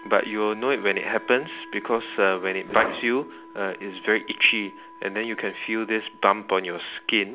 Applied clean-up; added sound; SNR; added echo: none; Wind instrument, woodwind instrument; 19 dB; none.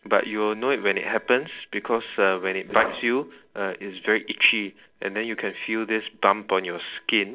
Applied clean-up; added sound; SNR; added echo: neural separator model SepFormer DNS4.